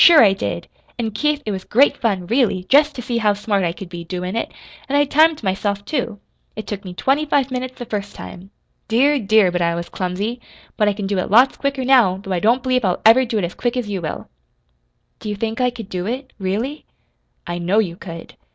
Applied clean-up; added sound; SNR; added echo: none; none; none; none.